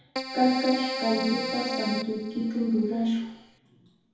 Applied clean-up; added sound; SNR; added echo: none; Keyboard (musical); 6 dB; reverberation time 2.0 s.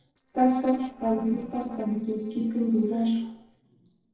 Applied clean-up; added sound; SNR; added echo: neural separator model SepFormer DNS4.